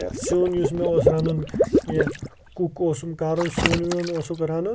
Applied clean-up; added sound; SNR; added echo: none; Water / Liquid; 1 dB; none.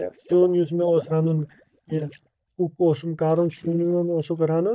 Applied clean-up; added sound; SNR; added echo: neural mask model DeepFilterNet 3.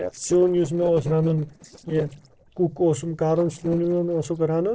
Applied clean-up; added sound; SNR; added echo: neural separator model SepFormer DNS4.